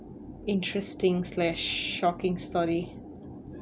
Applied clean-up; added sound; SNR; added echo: none; none; none; none.